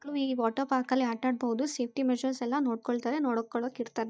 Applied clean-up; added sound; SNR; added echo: neural mask model DeepFilterNet 3.